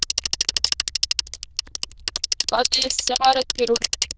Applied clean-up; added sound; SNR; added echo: neural diffusion model UNIVERSE++.